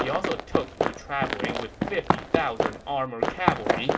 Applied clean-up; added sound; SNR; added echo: none; Run; -3 dB; reverberation time 0.2 s.